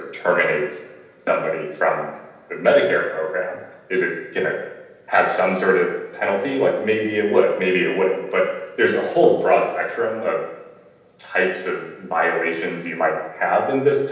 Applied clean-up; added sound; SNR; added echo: none; none; none; reverberation time 0.9 s.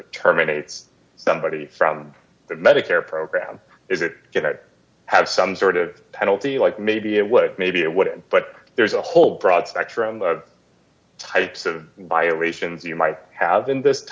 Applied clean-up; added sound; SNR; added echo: none; none; none; none.